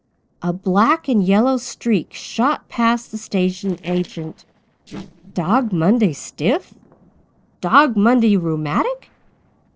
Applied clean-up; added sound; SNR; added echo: neural separator model SepFormer DNS4.